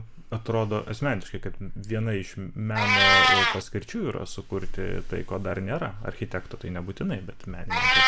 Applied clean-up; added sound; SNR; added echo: none; Meow; -2 dB; none.